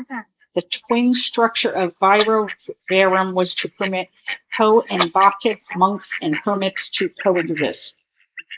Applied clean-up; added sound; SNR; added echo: neural mask model Resemble Enhance denoiser.